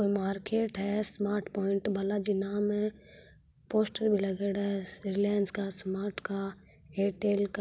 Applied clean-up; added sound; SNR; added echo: none; none; none; none.